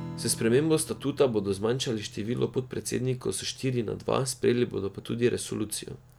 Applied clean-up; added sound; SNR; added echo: none; Strum; 18 dB; none.